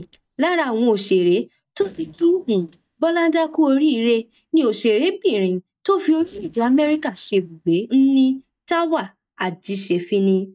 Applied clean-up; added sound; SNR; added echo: neural mask model DeepFilterNet 3.